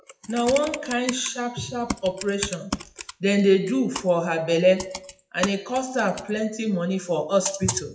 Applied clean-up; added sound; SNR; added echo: classical method WPE with log-MMSE.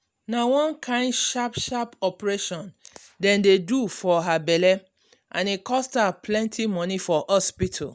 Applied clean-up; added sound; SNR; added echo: none; none; none; none.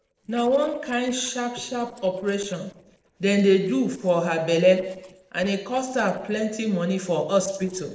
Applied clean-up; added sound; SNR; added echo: neural separator model SepFormer DNS4.